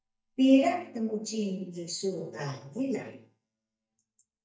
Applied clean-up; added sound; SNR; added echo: neural mask model DeepFilterNet 3.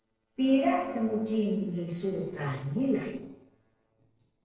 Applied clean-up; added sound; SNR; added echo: neural separator model SepFormer DNS4.